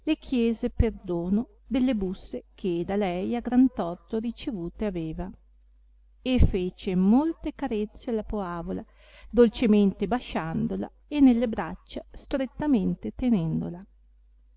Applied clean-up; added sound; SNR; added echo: none; none; none; none.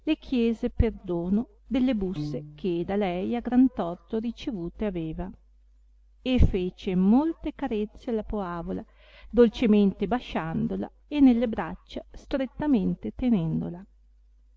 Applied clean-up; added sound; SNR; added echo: none; Piano; 11 dB; none.